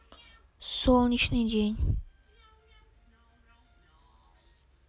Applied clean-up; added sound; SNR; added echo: none; none; none; none.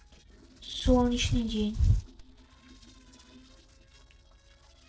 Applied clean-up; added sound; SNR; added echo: neural separator model SepFormer DNS4.